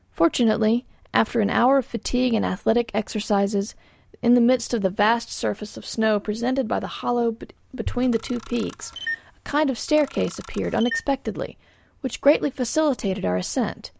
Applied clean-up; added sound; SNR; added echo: none; Camera; 13 dB; none.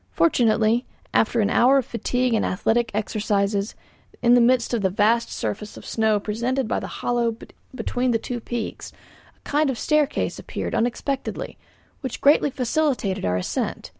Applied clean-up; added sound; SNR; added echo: none; none; none; none.